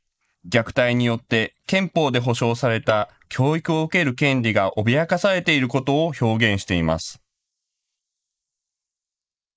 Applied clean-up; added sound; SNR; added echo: neural mask model Resemble Enhance denoiser.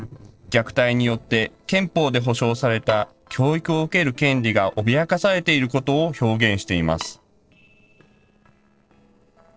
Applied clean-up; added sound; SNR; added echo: neural separator model SepFormer DNS4.